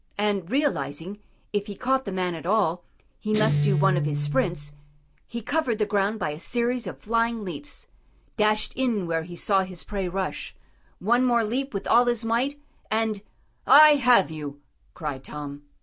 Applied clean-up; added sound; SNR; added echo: none; Guitar; 2 dB; none.